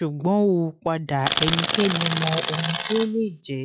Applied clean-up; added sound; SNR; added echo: classical method log-MMSE.